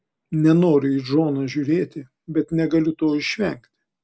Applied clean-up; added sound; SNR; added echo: none; none; none; none.